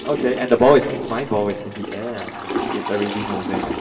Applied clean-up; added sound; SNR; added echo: none; Toilet flush / Water; 7 dB; reverberation time 2.9 s.